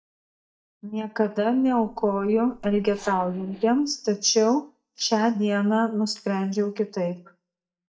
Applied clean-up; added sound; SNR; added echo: neural mask model DeepFilterNet 3.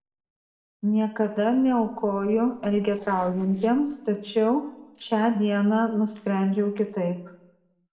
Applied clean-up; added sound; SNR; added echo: neural separator model SepFormer DNS4.